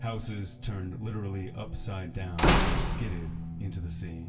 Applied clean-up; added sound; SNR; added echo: none; Slam / Wood; -5 dB; reverberation time 0.2 s.